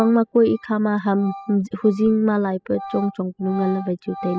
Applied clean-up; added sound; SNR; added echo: classical method spectral subtraction.